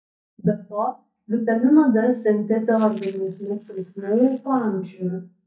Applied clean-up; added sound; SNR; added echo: neural mask model DeepFilterNet 3.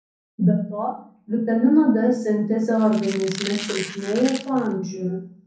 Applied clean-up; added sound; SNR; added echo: none; Squeak; 13 dB; reverberation time 0.5 s.